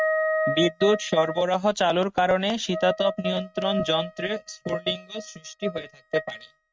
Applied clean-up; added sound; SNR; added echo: neural mask model RNNoise.